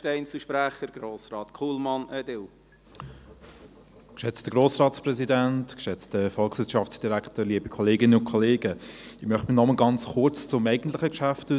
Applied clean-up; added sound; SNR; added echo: none; none; none; none.